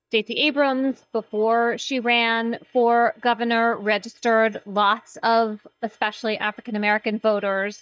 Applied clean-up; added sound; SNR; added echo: neural mask model DeepFilterNet 3.